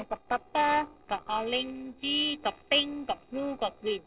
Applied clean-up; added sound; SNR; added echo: neural separator model SepFormer DNS4.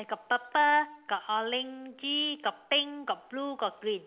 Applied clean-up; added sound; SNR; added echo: none; none; none; none.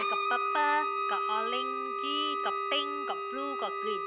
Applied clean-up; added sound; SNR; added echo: none; Bowed string instrument + Wind instrument, woodwind instrument; -3 dB; none.